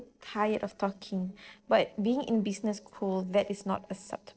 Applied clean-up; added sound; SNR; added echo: neural separator model SepFormer DNS4.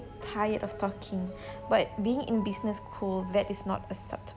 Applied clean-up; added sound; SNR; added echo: none; Piano; 14 dB; none.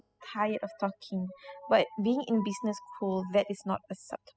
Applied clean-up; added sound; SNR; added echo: classical method spectral subtraction.